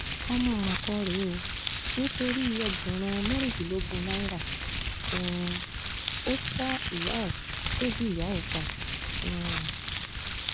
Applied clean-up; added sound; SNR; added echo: none; Crumpling, crinkling; 0 dB; none.